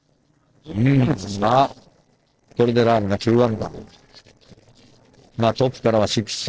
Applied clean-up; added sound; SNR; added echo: neural separator model SepFormer DNS4.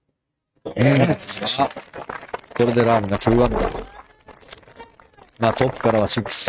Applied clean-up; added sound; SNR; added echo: neural mask model RNNoise.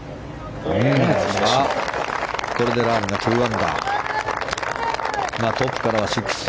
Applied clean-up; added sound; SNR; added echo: none; none; none; none.